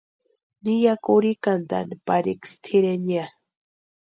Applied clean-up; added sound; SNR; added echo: none; none; none; none.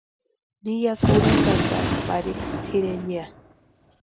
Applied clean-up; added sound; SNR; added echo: none; Gunshot, gunfire; -4 dB; none.